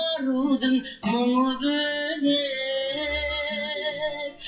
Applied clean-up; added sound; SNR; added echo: classical method WPE with log-MMSE.